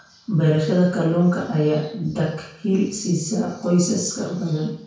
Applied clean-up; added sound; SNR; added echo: none; none; none; reverberation time 0.5 s.